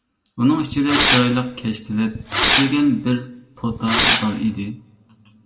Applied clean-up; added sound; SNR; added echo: none; Fireworks; 1 dB; reverberation time 0.6 s.